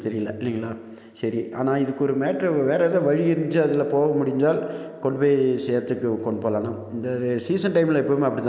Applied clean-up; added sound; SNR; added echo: none; none; none; none.